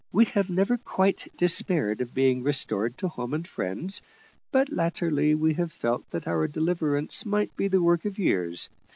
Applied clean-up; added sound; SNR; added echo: none; none; none; none.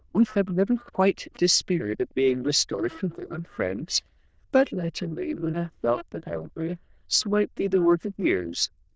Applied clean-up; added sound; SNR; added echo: neural diffusion model UNIVERSE++.